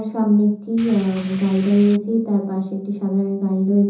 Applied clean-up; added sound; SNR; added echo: none; Rain; 17 dB; reverberation time 0.6 s.